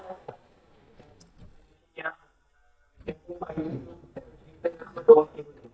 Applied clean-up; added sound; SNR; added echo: neural mask model DeepFilterNet 3.